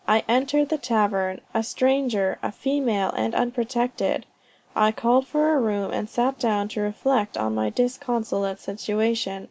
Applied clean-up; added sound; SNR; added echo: none; none; none; none.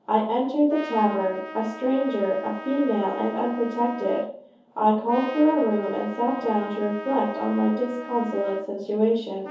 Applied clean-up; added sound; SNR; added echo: none; Trumpet; 15 dB; reverberation time 0.6 s.